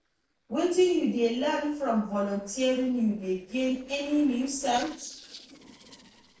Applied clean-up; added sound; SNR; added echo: neural separator model SepFormer DNS4.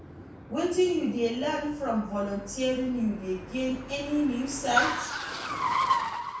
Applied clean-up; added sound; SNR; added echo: none; Car; 4 dB; reverberation time 0.6 s.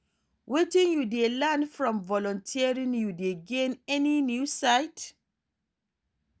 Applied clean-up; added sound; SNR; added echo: none; none; none; none.